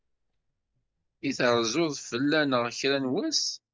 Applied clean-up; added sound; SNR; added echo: neural mask model DeepFilterNet 3.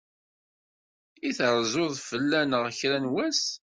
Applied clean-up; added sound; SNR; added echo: none; none; none; none.